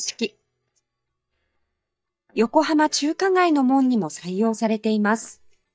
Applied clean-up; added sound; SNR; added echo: neural mask model DeepFilterNet 3.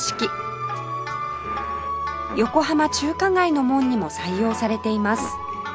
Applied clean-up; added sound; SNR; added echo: none; Fart; 18 dB; none.